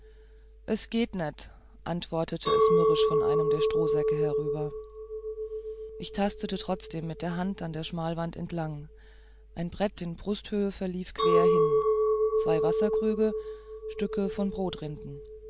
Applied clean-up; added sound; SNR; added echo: none; Chink, clink; -3 dB; none.